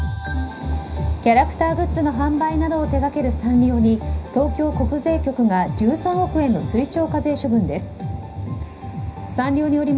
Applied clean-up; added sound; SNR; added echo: none; none; none; reverberation time 0.5 s.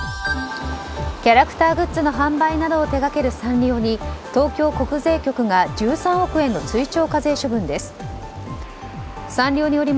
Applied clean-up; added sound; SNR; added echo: none; none; none; none.